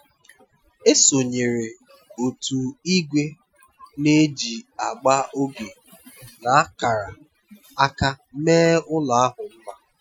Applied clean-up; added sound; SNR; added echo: classical method Wiener filter.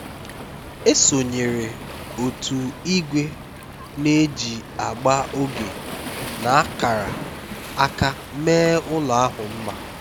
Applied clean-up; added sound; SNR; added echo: none; Waves, surf; 11 dB; none.